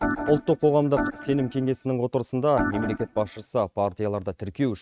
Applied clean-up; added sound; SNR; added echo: neural mask model RNNoise.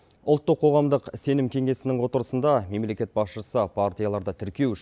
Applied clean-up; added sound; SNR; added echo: none; none; none; none.